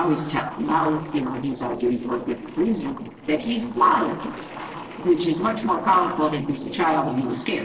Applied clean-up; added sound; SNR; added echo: neural separator model SepFormer DNS4.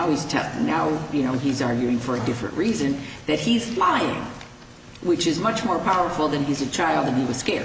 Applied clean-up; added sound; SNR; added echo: none; none; none; none.